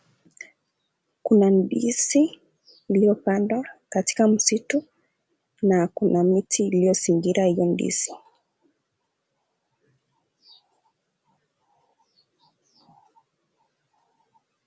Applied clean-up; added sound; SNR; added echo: none; none; none; none.